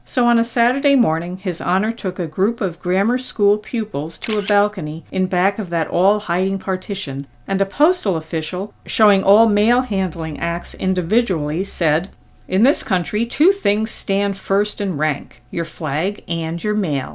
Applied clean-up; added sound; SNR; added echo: none; Camera; 11 dB; none.